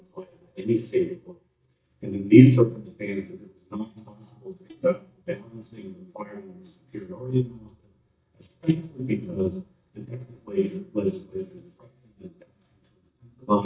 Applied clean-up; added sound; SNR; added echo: neural mask model DeepFilterNet 3.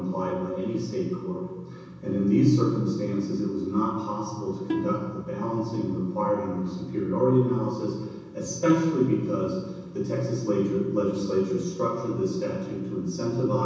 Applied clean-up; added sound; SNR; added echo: none; Plucked string instrument; 8 dB; reverberation time 1.1 s.